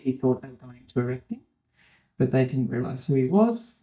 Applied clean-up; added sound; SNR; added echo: neural mask model DeepFilterNet 3.